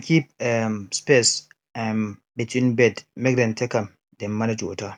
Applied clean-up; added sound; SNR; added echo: none; none; none; none.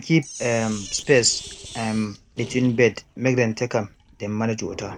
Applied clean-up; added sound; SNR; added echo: none; Sink (filling or washing); 17 dB; none.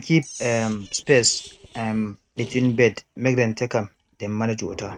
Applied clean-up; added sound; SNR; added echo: neural mask model RNNoise.